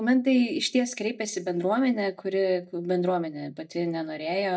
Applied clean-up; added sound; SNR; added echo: neural mask model DeepFilterNet 3.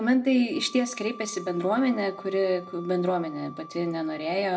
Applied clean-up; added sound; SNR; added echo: none; Wind instrument, woodwind instrument; 19 dB; reverberation time 0.3 s.